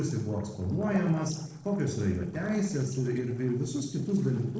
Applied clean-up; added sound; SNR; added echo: neural separator model SepFormer DNS4.